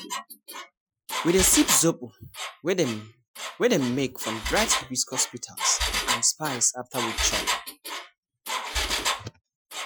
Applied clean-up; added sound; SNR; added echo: classical method Wiener filter.